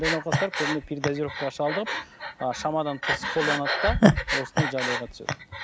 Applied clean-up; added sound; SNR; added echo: none; Breathing; -3 dB; none.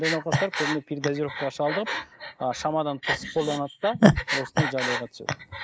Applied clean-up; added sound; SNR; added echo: neural mask model Resemble Enhance denoiser.